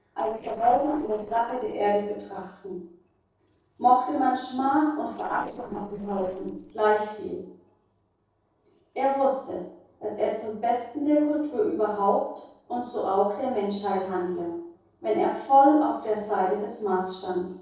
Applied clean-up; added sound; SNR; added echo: neural separator model SepFormer DNS4.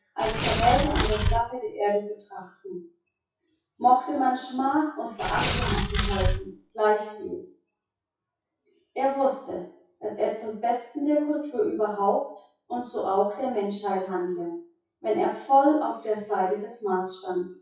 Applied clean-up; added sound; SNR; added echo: classical method WPE with log-MMSE.